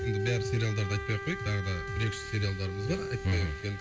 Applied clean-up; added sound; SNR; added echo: none; Bowed string instrument; 7 dB; reverberation time 0.8 s.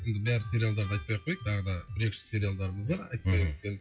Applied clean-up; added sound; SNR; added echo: classical method WPE with log-MMSE.